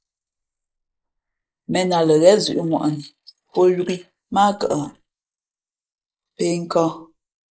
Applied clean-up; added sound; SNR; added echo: neural mask model Resemble Enhance denoiser.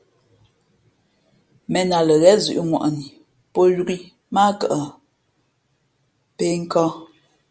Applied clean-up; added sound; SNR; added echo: none; none; none; none.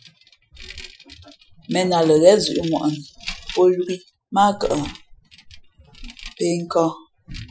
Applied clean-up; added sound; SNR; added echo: classical method Wiener filter.